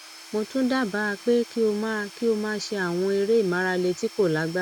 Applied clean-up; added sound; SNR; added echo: none; Tools / Domestic sounds, home sounds; 19 dB; none.